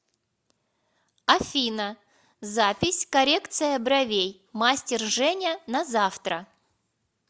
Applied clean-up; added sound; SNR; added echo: none; none; none; none.